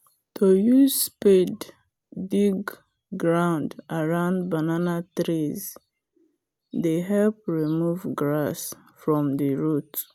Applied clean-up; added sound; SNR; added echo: none; none; none; none.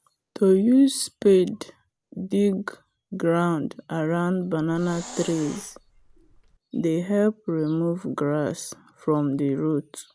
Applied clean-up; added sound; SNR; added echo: none; Hiss; 17 dB; none.